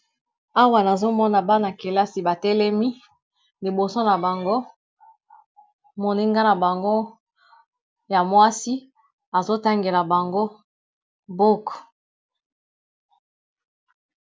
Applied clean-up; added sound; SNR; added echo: none; none; none; none.